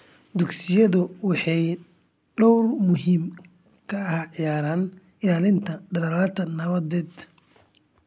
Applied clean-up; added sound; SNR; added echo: none; none; none; none.